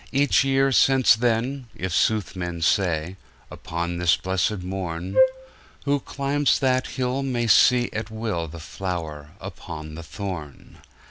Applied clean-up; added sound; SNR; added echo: none; Wind instrument, woodwind instrument; -1 dB; none.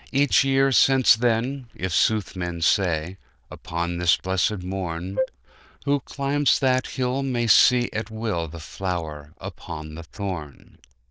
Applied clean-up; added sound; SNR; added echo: neural diffusion model UNIVERSE++.